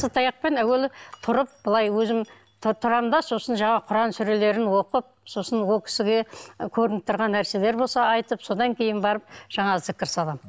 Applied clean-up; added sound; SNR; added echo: none; none; none; none.